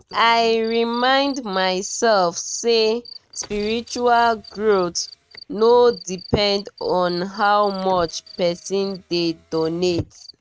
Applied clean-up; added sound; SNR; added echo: neural mask model RNNoise.